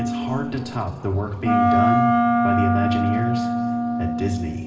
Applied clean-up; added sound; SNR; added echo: none; Wind instrument, woodwind instrument; -5 dB; reverberation time 2.1 s.